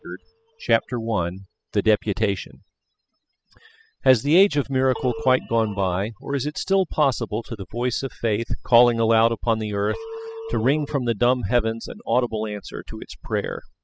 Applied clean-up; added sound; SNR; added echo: classical method spectral subtraction.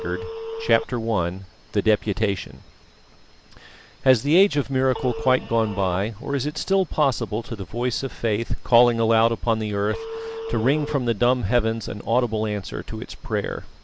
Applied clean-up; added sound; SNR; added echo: none; Telephone; 15 dB; none.